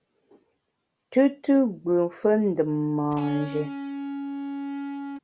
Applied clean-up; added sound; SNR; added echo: none; Electric guitar; 7 dB; none.